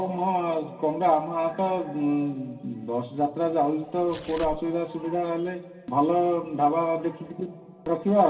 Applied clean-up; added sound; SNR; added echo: none; Tearing; 17 dB; reverberation time 2.6 s.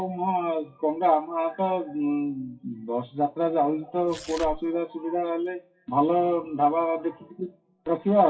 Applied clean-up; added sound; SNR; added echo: classical method WPE with log-MMSE.